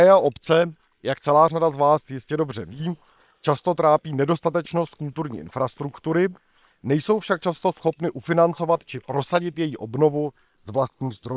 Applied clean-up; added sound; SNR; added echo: neural separator model SepFormer WHAM!.